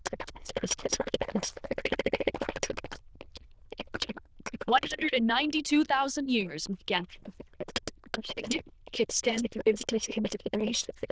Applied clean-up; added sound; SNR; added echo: neural diffusion model UNIVERSE++.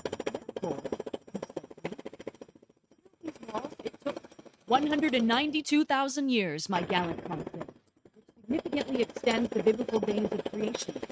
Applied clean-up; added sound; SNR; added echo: neural mask model RNNoise.